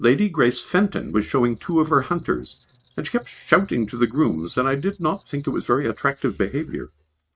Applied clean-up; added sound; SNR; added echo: neural mask model RNNoise.